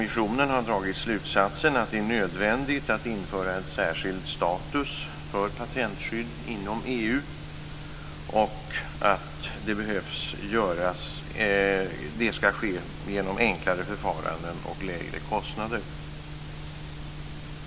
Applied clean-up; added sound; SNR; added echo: none; none; none; none.